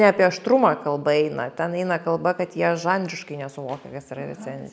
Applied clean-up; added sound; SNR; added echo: none; none; none; none.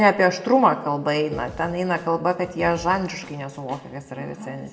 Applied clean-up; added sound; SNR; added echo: none; Snare drum / Drum kit; 20 dB; reverberation time 1.1 s.